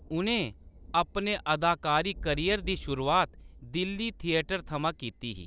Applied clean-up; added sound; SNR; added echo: none; Thunder; 15 dB; none.